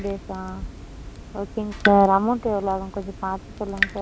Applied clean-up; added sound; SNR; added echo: none; Drip / Water tap, faucet; 8 dB; none.